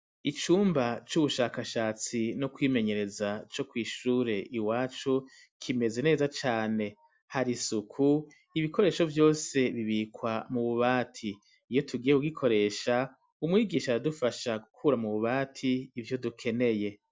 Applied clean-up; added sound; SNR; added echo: none; none; none; none.